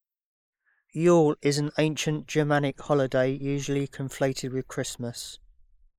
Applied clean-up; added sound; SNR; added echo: neural mask model Resemble Enhance denoiser.